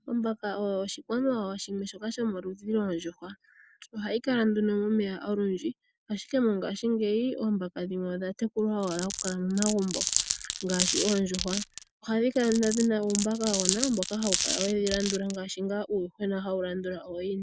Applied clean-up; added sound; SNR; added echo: none; Glass; 3 dB; none.